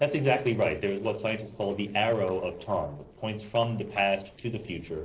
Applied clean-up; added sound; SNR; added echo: neural separator model SepFormer DNS4.